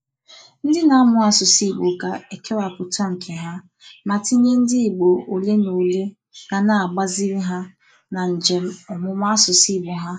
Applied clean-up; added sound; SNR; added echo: neural mask model Resemble Enhance denoiser.